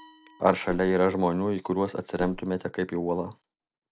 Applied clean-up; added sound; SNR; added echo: none; Glass + Whoosh, swoosh, swish; 19 dB; none.